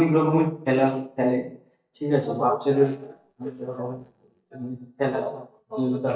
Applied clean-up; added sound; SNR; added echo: neural mask model DeepFilterNet 3.